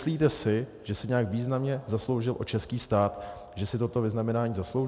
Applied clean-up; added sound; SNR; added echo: none; none; none; none.